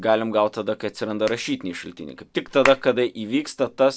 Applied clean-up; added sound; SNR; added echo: none; Hands; 14 dB; none.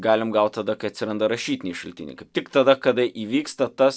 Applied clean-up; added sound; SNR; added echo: none; none; none; none.